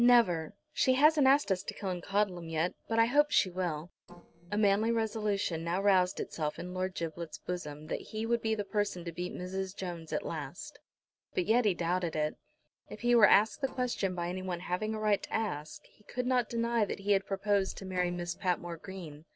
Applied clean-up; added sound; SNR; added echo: neural separator model SepFormer DNS4.